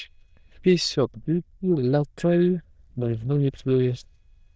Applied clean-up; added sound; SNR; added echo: neural diffusion model UNIVERSE++.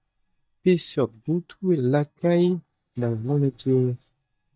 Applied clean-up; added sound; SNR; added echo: neural mask model DeepFilterNet 3.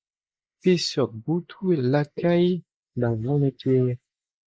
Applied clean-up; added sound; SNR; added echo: neural mask model Resemble Enhance denoiser.